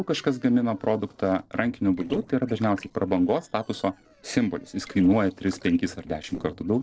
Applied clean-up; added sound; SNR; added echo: neural separator model SepFormer DNS4.